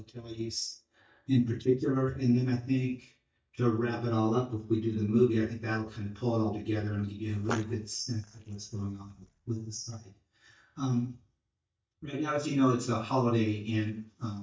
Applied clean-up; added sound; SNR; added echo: neural mask model DeepFilterNet 3.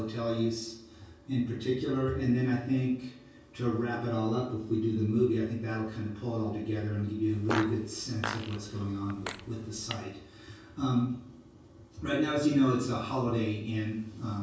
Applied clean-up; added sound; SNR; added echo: none; Fart; 9 dB; reverberation time 0.6 s.